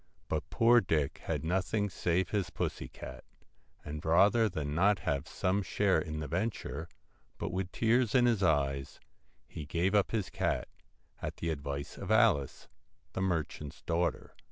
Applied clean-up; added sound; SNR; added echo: none; none; none; none.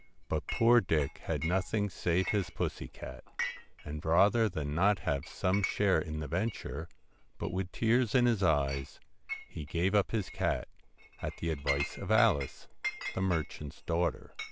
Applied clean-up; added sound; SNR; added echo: none; Chink, clink; 13 dB; none.